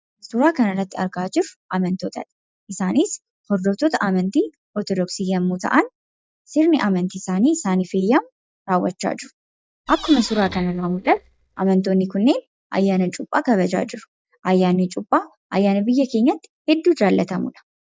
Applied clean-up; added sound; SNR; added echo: neural mask model DeepFilterNet 3.